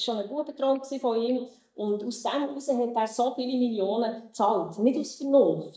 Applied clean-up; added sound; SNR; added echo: neural mask model DeepFilterNet 3.